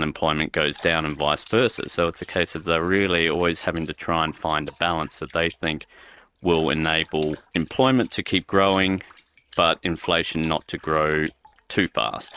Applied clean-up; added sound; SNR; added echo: neural mask model RNNoise.